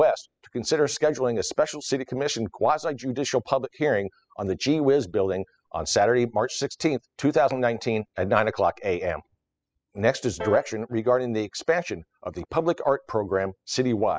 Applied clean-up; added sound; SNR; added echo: classical method spectral subtraction.